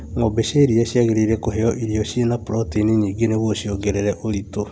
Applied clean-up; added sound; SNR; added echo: none; none; none; none.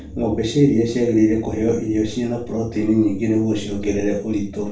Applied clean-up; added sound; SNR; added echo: none; none; none; reverberation time 0.3 s.